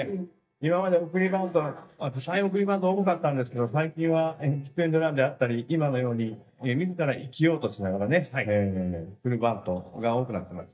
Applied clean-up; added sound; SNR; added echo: neural mask model DeepFilterNet 3.